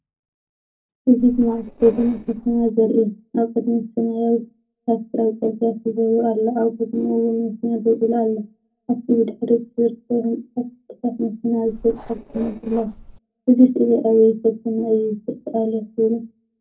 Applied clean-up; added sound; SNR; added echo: neural separator model SepFormer DNS4.